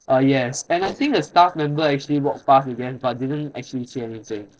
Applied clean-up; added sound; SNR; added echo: neural separator model SepFormer DNS4.